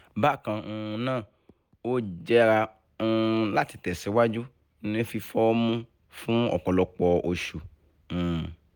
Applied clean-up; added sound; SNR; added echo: none; none; none; none.